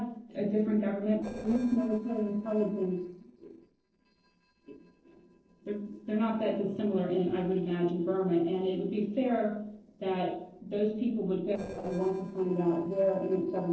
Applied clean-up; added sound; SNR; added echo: neural separator model SepFormer DNS4.